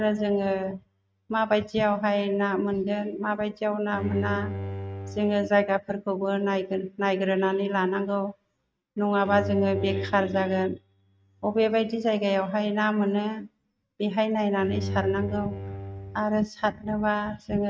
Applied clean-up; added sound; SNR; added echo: neural mask model RNNoise.